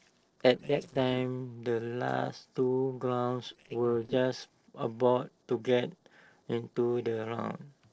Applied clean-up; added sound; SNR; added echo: neural separator model SepFormer DNS4.